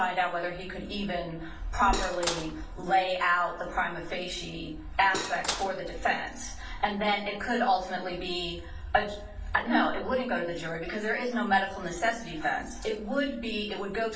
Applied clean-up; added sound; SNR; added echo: none; Cutlery, silverware / Dishes, pots, and pans; 5 dB; reverberation time 0.4 s.